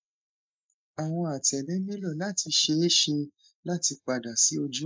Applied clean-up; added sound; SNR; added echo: neural mask model Resemble Enhance denoiser.